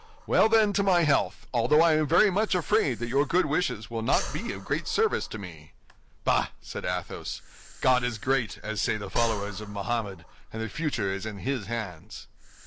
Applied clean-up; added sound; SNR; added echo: none; Breathing; 14 dB; none.